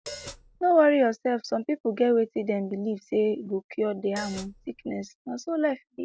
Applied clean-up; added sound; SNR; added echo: none; Hi-hat; 16 dB; none.